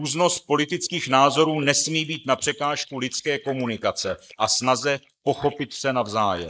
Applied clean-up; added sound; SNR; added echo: neural mask model Resemble Enhance denoiser.